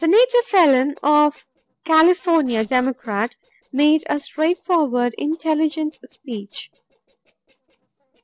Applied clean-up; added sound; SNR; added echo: neural separator model SepFormer DNS4.